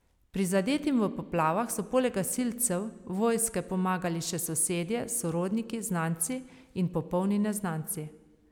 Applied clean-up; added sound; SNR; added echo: none; none; none; none.